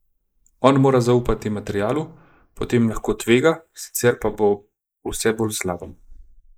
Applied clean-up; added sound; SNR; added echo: neural mask model Resemble Enhance denoiser.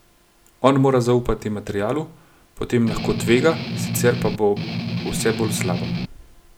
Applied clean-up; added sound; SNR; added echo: none; Strum; 3 dB; none.